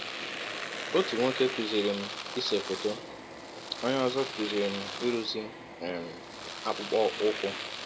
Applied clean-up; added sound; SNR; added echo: none; Domestic sounds, home sounds; 7 dB; none.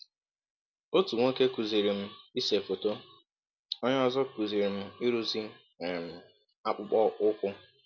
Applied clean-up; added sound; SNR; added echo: none; none; none; none.